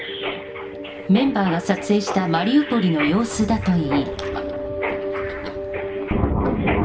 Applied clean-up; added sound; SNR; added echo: none; Mechanisms; 11 dB; reverberation time 0.4 s.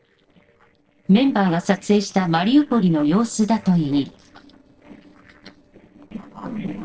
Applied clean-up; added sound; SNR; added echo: neural separator model SepFormer DNS4.